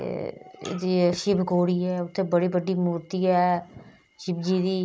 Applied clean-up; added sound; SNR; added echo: none; none; none; none.